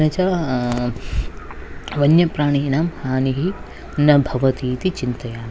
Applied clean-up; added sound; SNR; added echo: none; none; none; none.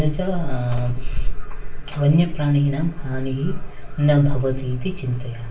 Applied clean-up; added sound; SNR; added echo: none; none; none; reverberation time 0.3 s.